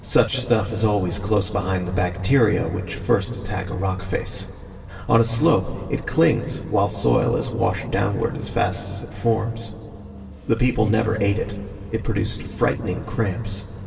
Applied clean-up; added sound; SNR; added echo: none; Bus; 16 dB; reverberation time 2.4 s.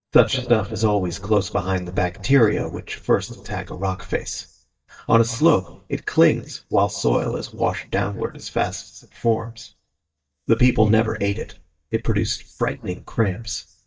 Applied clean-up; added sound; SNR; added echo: neural mask model DeepFilterNet 3.